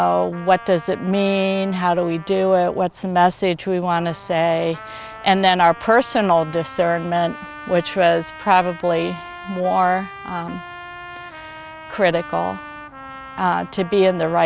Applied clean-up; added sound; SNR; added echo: none; Trumpet; 17 dB; none.